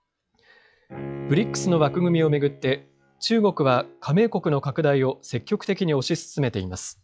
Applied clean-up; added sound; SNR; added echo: classical method log-MMSE.